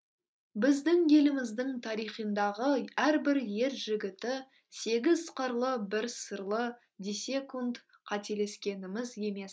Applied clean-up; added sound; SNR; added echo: none; none; none; none.